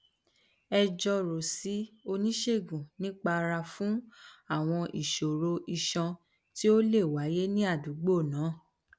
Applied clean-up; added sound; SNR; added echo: none; none; none; none.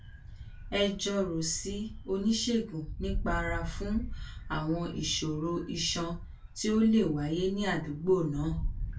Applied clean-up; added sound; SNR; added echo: none; Wind; 8 dB; reverberation time 0.2 s.